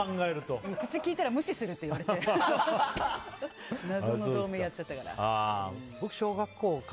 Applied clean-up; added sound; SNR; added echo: none; none; none; none.